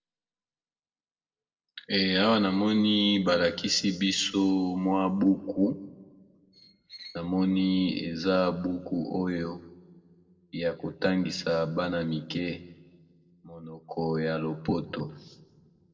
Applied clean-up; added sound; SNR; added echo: neural separator model SepFormer DNS4.